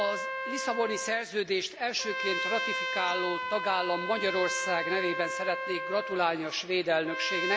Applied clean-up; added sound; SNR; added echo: none; Trumpet; 3 dB; none.